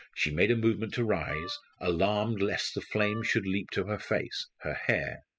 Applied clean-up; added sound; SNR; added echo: classical method spectral subtraction.